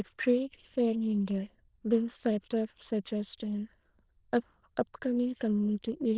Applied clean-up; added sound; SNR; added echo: neural diffusion model UNIVERSE++.